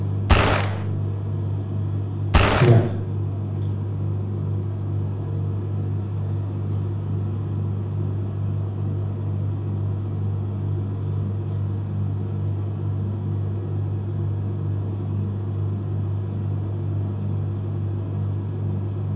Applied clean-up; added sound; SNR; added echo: none; Gunshot, gunfire; -4 dB; reverberation time 0.9 s.